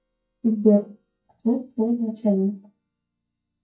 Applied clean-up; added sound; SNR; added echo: neural mask model DeepFilterNet 3.